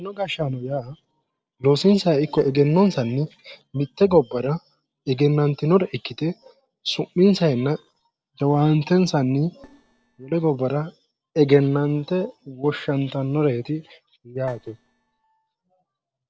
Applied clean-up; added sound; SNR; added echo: neural separator model SepFormer DNS4.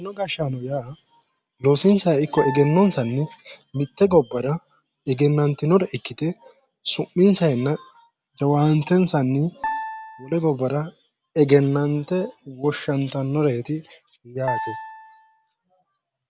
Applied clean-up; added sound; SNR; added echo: none; Piano; 10 dB; none.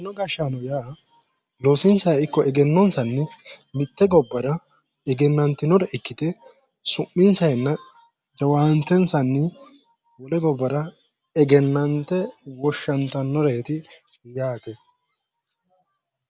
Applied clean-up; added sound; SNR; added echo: none; none; none; none.